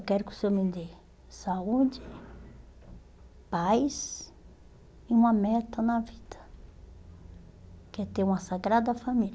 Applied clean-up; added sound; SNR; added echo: none; none; none; none.